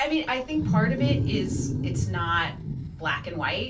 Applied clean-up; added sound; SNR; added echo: none; Wild animals; -1 dB; reverberation time 0.2 s.